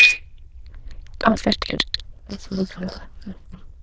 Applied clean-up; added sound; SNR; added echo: neural diffusion model UNIVERSE++.